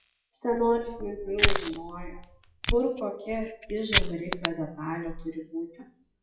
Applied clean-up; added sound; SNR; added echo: classical method WPE with log-MMSE.